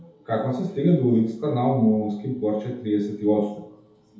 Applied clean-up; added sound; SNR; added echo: none; none; none; reverberation time 0.8 s.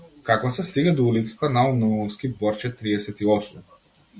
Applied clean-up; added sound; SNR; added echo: none; none; none; none.